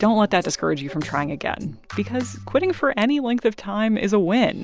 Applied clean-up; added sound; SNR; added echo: none; none; none; none.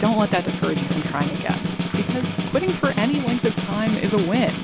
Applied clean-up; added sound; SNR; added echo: none; Snare drum; 1 dB; none.